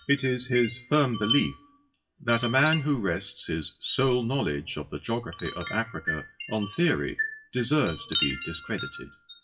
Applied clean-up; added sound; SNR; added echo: classical method WPE with log-MMSE.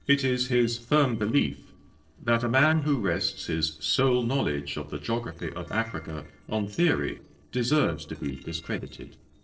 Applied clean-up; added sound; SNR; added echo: neural separator model SepFormer DNS4.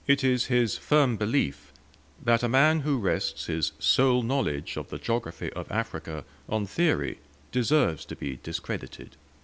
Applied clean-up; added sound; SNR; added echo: none; none; none; none.